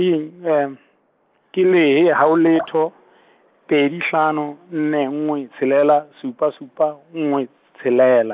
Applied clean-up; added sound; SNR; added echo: neural mask model Resemble Enhance denoiser.